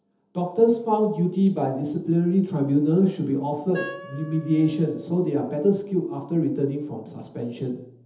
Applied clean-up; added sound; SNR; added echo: none; Wind instrument, woodwind instrument; 17 dB; reverberation time 0.8 s.